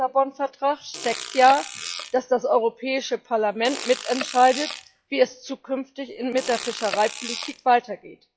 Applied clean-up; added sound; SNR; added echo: classical method log-MMSE.